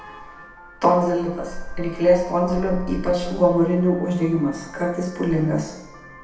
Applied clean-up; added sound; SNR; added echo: none; Vehicle horn, car horn, honking; 13 dB; reverberation time 0.9 s.